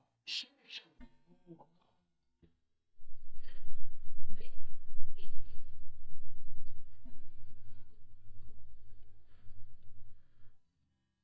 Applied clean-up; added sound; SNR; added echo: neural mask model DeepFilterNet 3.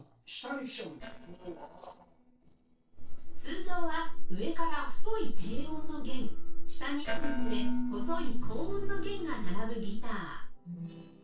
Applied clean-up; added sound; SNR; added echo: neural separator model SepFormer DNS4.